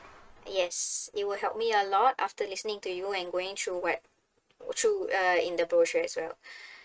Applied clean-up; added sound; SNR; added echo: neural mask model RNNoise.